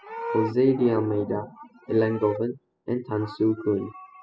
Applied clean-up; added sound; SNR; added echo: classical method spectral subtraction.